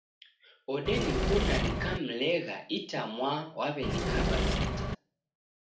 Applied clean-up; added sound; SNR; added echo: none; Engine / Mechanisms; -5 dB; reverberation time 0.4 s.